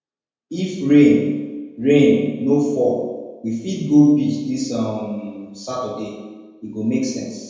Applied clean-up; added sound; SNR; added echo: none; none; none; reverberation time 1.2 s.